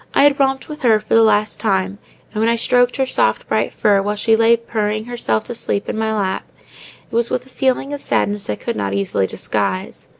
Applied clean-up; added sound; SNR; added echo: none; none; none; none.